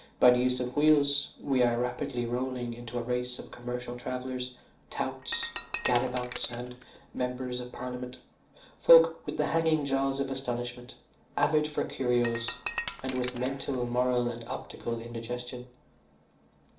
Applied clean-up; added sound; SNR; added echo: none; Shatter; 9 dB; reverberation time 0.4 s.